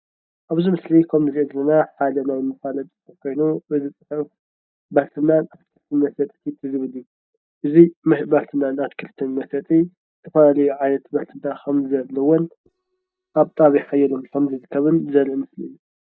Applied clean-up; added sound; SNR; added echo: neural mask model DeepFilterNet 3.